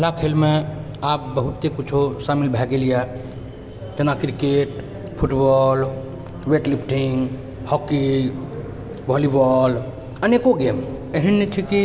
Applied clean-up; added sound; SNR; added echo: none; none; none; none.